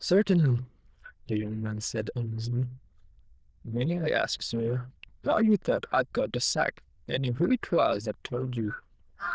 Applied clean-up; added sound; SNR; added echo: neural diffusion model UNIVERSE++.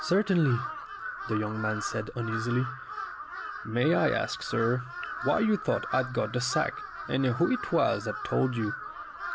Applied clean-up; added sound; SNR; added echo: none; Crow; 8 dB; none.